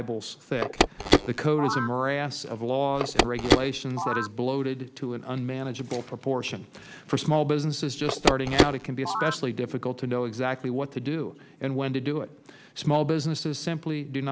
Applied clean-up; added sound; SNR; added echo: none; Telephone; 0 dB; none.